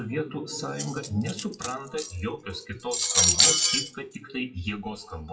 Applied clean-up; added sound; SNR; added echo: classical method WPE with log-MMSE.